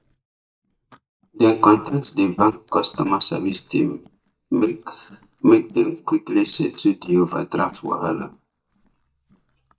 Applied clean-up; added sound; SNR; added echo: neural mask model DeepFilterNet 3.